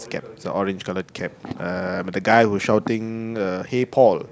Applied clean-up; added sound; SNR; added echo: none; none; none; none.